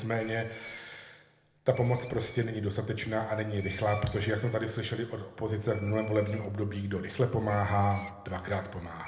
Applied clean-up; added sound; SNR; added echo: none; Screech; 18 dB; reverberation time 0.9 s.